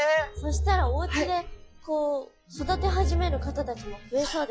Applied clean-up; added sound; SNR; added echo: classical method log-MMSE.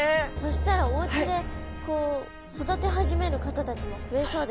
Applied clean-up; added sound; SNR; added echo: none; Drum; 2 dB; none.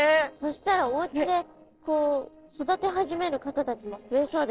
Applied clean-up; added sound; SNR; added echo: neural separator model SepFormer DNS4.